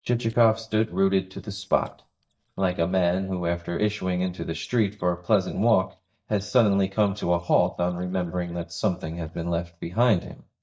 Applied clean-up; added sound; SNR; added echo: neural mask model DeepFilterNet 3.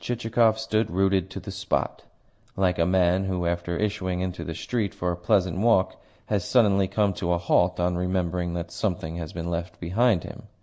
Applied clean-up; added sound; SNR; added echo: none; none; none; none.